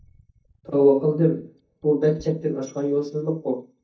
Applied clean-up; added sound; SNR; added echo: neural mask model DeepFilterNet 3.